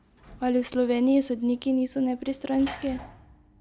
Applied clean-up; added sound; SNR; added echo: none; Sliding door / Slam; 20 dB; none.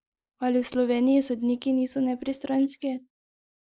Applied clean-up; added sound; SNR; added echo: neural mask model Resemble Enhance denoiser.